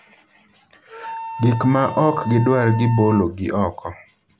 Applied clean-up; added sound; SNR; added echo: none; Wind instrument, woodwind instrument; 13 dB; none.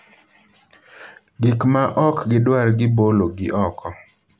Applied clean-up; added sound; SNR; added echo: none; none; none; none.